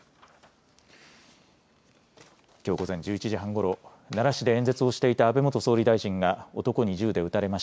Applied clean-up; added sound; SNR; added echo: none; none; none; none.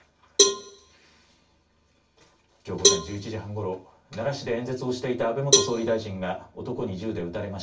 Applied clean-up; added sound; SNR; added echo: none; Cowbell; -3 dB; reverberation time 0.3 s.